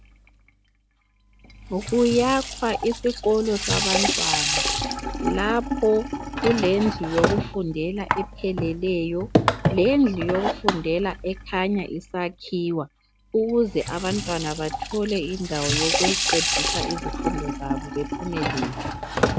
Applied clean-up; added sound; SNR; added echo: none; Sink (filling or washing) / Water tap, faucet; 2 dB; none.